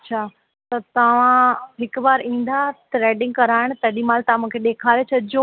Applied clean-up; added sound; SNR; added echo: none; none; none; none.